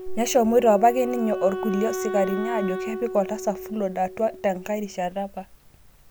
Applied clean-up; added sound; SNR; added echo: none; Wind instrument, woodwind instrument; 9 dB; none.